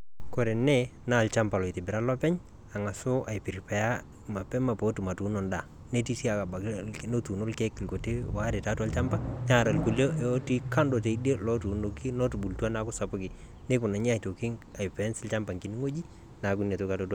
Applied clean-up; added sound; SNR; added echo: none; none; none; none.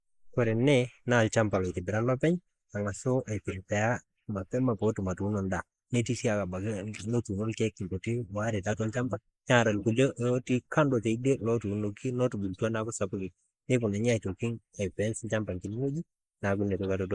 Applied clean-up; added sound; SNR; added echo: neural mask model Resemble Enhance denoiser.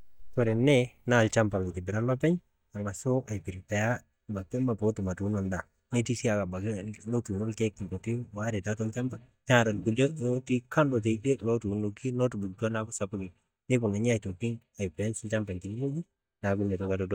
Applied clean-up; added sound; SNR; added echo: neural mask model DeepFilterNet 3.